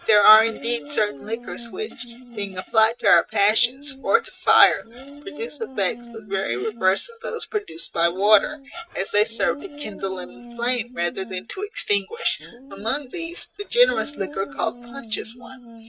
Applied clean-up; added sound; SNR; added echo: neural mask model RNNoise.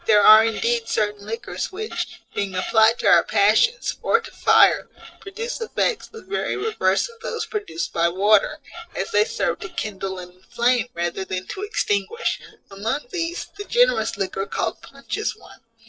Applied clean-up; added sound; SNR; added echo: neural separator model SepFormer DNS4.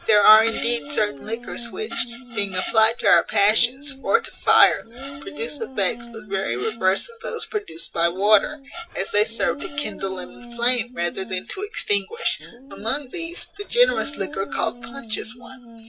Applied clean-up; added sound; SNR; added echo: none; Dog; 17 dB; none.